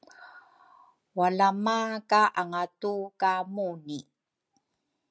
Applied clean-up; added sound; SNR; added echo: none; none; none; none.